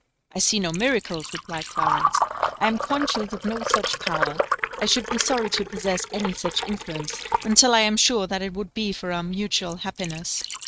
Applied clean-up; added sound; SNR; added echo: neural mask model RNNoise.